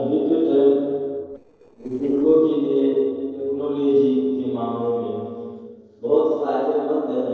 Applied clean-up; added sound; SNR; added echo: neural separator model SepFormer DNS4.